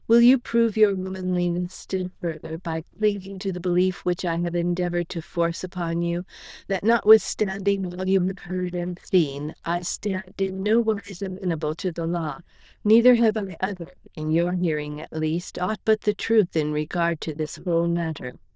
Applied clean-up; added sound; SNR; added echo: neural diffusion model UNIVERSE++.